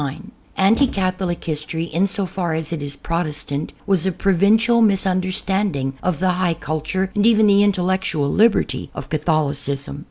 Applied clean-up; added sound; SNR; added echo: none; Thump, thud; 13 dB; none.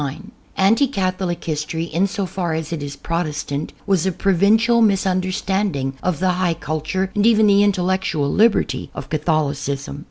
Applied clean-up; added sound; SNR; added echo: none; none; none; none.